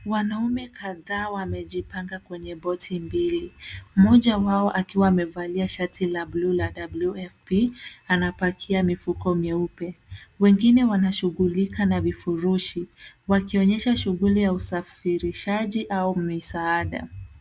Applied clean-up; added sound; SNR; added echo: none; none; none; none.